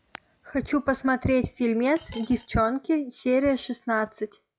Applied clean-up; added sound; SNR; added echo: classical method log-MMSE.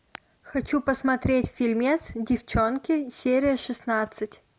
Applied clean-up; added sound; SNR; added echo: none; none; none; none.